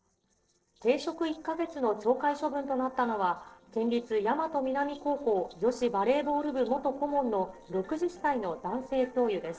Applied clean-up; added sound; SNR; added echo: neural separator model SepFormer DNS4.